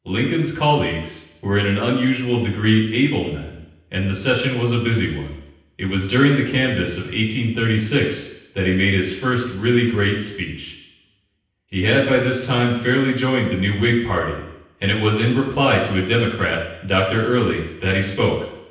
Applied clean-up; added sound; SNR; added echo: none; none; none; reverberation time 0.9 s.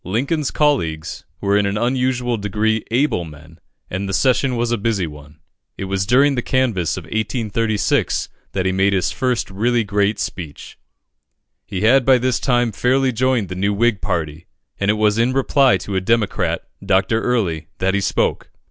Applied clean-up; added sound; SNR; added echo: none; none; none; none.